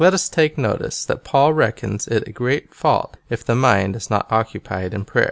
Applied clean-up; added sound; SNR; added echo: none; none; none; none.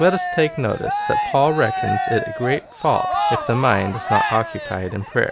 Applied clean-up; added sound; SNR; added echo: none; Cheering; 4 dB; none.